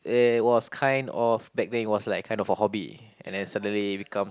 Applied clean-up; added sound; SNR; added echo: none; none; none; none.